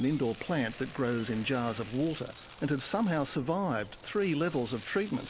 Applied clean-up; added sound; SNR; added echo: none; Domestic sounds, home sounds; 20 dB; none.